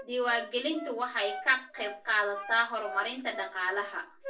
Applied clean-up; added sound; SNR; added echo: none; Wind instrument, woodwind instrument; 13 dB; reverberation time 0.3 s.